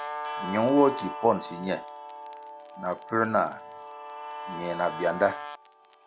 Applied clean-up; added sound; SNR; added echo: none; Guitar; 9 dB; none.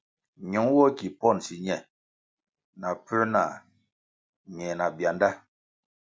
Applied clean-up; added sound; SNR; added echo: none; none; none; none.